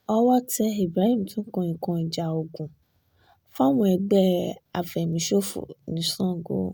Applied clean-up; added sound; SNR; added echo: none; none; none; none.